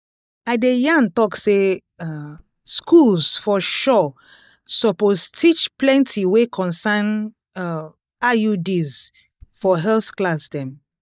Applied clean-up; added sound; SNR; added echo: neural mask model DeepFilterNet 3.